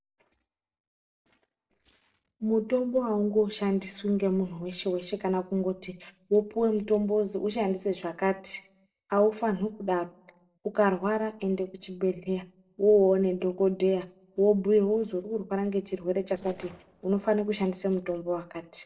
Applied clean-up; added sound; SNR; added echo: neural separator model SepFormer DNS4.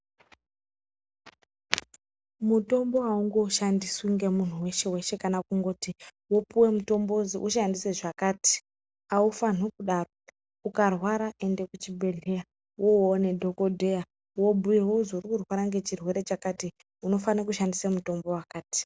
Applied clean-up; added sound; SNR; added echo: none; none; none; none.